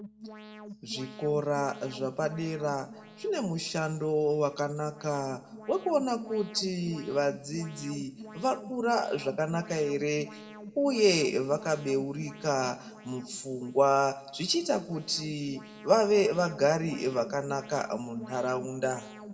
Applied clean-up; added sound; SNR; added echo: none; Alarm; 17 dB; reverberation time 1.3 s.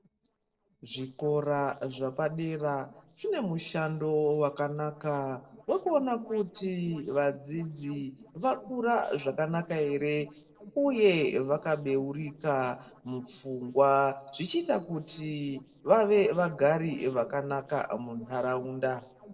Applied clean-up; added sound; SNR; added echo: neural separator model SepFormer DNS4.